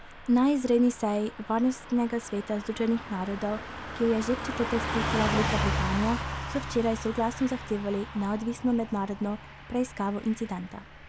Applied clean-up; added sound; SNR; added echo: none; Car passing by / Truck; 7 dB; none.